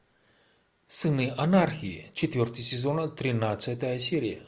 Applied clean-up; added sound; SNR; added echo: none; Piano; 14 dB; none.